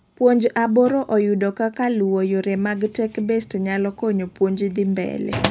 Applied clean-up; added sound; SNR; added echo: none; Drawer open or close; 15 dB; none.